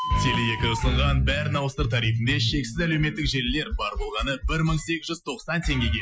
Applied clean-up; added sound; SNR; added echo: classical method Wiener filter.